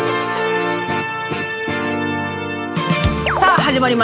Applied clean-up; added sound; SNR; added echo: none; none; none; none.